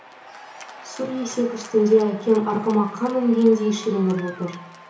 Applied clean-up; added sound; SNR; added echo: none; Applause / Cheering; 19 dB; reverberation time 0.7 s.